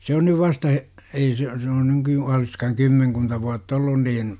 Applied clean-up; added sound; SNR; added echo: none; none; none; none.